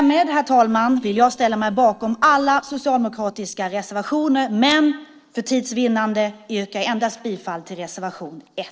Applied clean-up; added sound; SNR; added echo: neural separator model SepFormer DNS4.